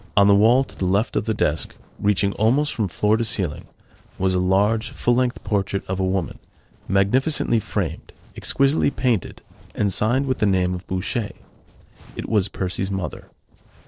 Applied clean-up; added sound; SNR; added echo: neural separator model SepFormer DNS4.